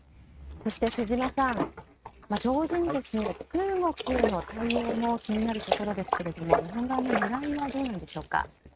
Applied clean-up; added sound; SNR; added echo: neural mask model RNNoise.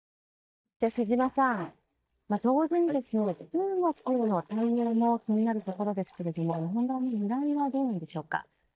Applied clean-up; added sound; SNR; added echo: neural mask model DeepFilterNet 3.